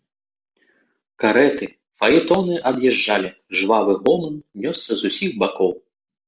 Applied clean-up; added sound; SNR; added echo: none; none; none; none.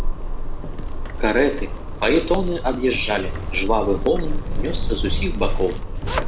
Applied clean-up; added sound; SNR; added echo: none; Zipper (clothing); -1 dB; none.